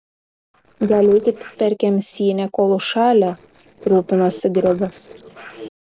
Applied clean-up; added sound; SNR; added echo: neural separator model SepFormer DNS4.